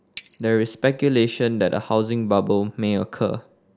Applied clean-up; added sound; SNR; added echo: none; Bicycle bell; 7 dB; none.